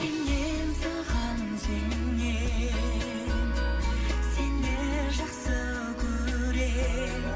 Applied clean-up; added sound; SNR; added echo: none; none; none; reverberation time 0.4 s.